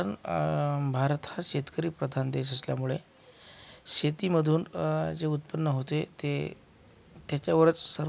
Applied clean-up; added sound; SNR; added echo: none; none; none; none.